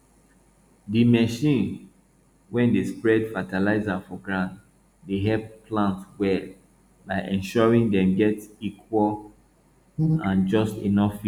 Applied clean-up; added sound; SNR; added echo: none; none; none; none.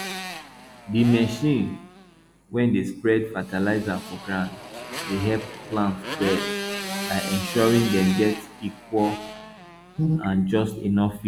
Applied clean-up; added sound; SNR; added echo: none; Motorcycle; 10 dB; none.